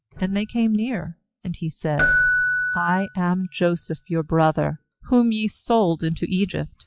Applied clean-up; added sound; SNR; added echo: classical method log-MMSE.